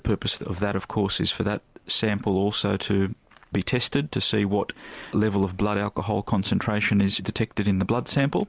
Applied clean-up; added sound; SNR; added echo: none; none; none; none.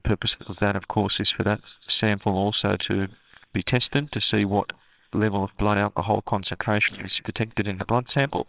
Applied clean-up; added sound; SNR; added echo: neural separator model SepFormer WHAMR!.